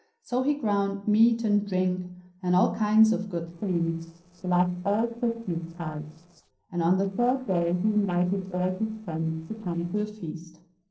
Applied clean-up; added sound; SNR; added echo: neural separator model SepFormer DNS4.